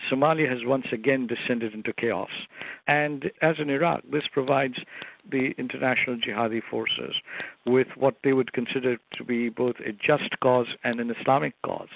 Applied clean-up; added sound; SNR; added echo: none; none; none; none.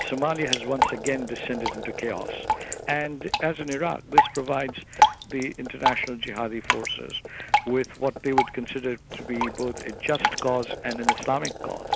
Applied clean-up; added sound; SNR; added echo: none; Drip; -1 dB; none.